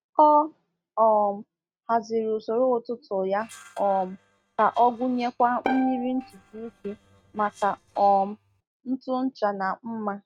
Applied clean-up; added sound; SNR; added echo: neural mask model RNNoise.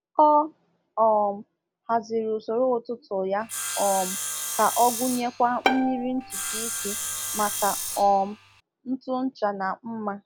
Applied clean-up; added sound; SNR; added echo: none; Bowed string instrument + Sawing; 5 dB; none.